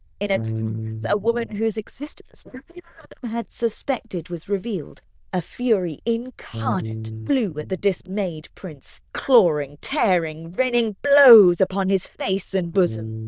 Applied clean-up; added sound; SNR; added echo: neural diffusion model UNIVERSE++.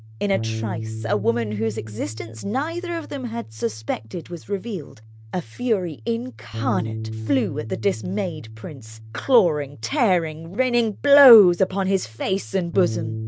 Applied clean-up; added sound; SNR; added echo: none; Bass guitar; 10 dB; none.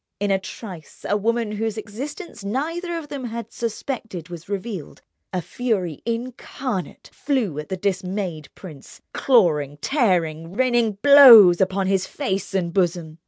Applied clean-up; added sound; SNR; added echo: none; none; none; none.